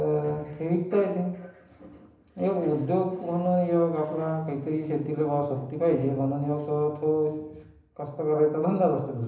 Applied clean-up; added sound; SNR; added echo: none; none; none; reverberation time 0.8 s.